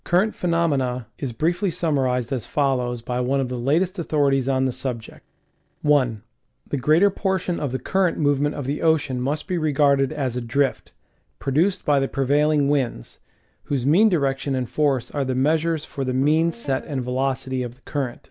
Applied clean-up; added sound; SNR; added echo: none; Guitar; 19 dB; none.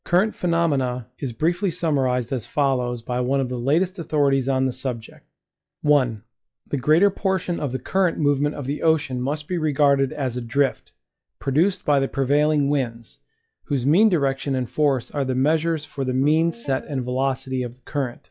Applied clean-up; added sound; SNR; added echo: classical method log-MMSE.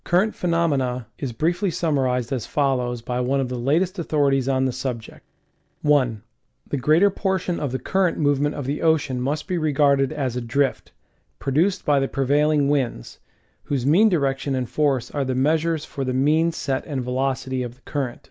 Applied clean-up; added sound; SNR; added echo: none; none; none; none.